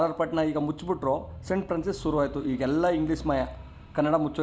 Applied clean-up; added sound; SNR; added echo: none; none; none; none.